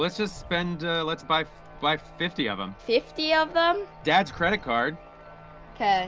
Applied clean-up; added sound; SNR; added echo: none; none; none; none.